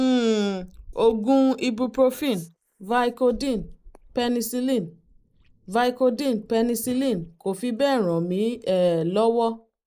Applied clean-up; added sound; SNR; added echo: neural mask model Resemble Enhance denoiser.